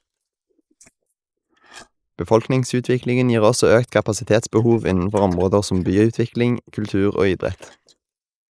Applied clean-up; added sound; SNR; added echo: neural mask model Resemble Enhance denoiser.